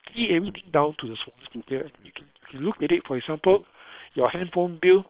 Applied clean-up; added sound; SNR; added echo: neural separator model SepFormer WHAM!.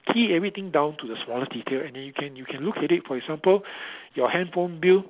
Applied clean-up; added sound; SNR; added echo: none; none; none; none.